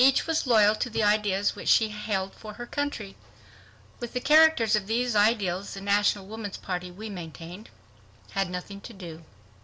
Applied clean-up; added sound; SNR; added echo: none; none; none; none.